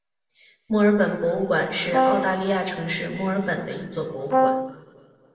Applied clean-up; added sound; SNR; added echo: none; Brass instrument; -2 dB; reverberation time 2.3 s.